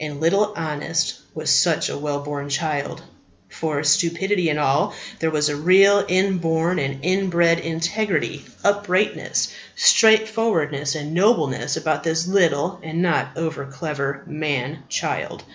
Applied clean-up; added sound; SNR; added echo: none; none; none; none.